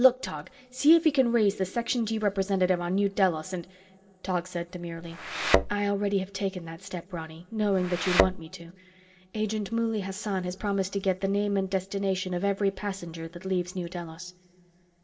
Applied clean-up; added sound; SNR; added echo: none; Thump, thud; -1 dB; reverberation time 1.7 s.